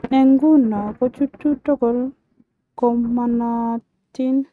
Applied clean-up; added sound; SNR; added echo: neural mask model RNNoise.